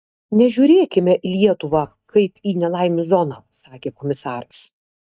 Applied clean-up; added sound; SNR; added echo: neural mask model DeepFilterNet 3.